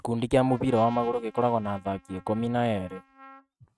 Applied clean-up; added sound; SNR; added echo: neural mask model RNNoise.